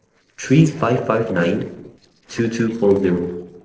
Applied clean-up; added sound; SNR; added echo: neural separator model SepFormer DNS4.